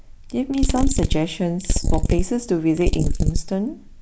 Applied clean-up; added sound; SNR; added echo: neural mask model Resemble Enhance denoiser.